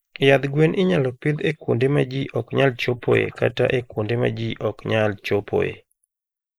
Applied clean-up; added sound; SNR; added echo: neural mask model Resemble Enhance denoiser.